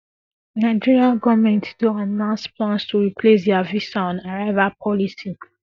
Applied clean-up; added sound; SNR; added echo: neural mask model DeepFilterNet 3.